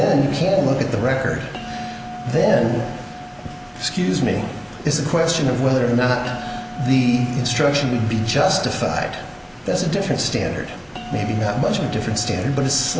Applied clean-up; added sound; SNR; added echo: none; Bell; 16 dB; none.